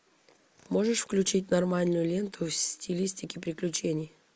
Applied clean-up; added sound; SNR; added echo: none; none; none; none.